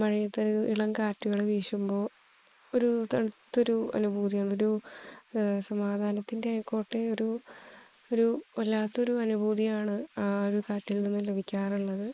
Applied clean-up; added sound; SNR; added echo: neural mask model Resemble Enhance denoiser.